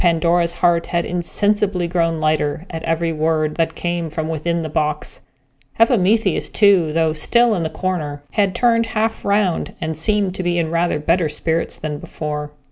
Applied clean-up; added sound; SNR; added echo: none; none; none; none.